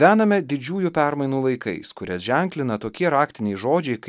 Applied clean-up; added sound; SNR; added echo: none; none; none; none.